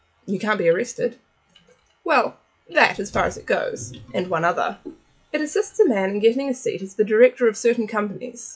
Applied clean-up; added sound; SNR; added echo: classical method log-MMSE.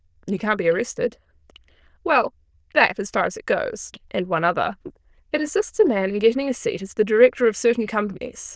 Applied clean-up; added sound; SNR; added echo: neural diffusion model UNIVERSE++.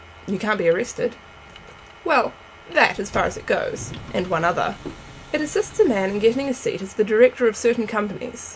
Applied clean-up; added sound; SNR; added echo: none; Subway, metro, underground; 17 dB; none.